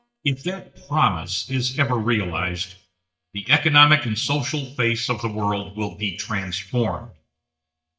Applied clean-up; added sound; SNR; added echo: neural mask model DeepFilterNet 3.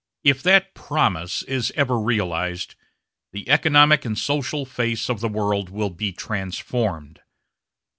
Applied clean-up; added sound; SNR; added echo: none; none; none; none.